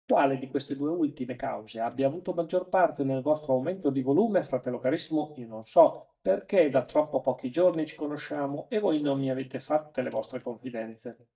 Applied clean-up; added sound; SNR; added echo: neural mask model DeepFilterNet 3.